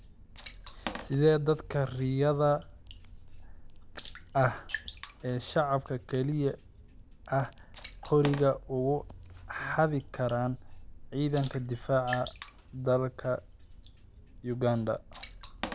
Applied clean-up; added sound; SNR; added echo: none; Water / Splash, splatter; 14 dB; none.